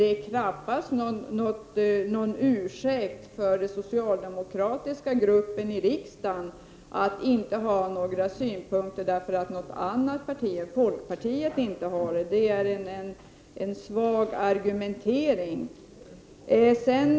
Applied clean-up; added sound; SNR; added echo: none; none; none; none.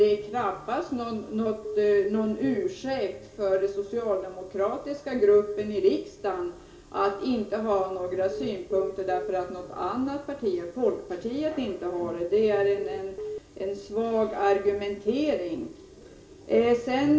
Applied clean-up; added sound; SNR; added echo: none; Telephone; 11 dB; reverberation time 0.3 s.